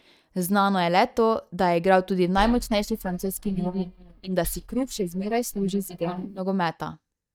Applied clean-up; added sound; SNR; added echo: neural mask model DeepFilterNet 3.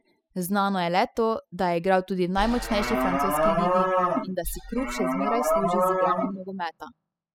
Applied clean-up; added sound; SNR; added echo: classical method spectral subtraction.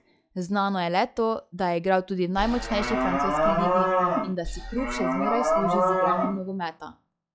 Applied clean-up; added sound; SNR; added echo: classical method log-MMSE.